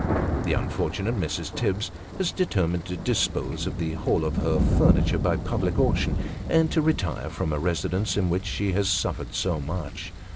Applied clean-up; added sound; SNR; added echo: none; Thunder; 2 dB; none.